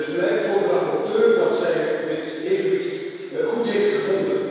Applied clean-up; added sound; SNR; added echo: none; none; none; reverberation time 2.2 s.